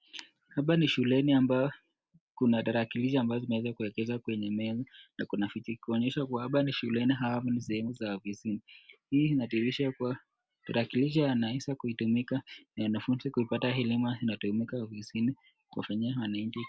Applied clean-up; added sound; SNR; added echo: none; none; none; none.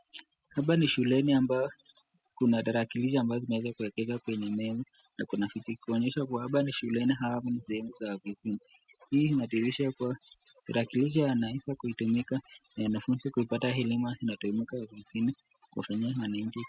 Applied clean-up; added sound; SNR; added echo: classical method spectral subtraction.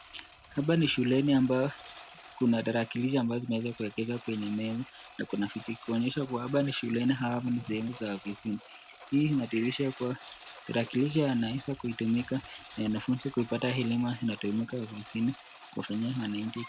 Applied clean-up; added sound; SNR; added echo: none; Engine; 19 dB; none.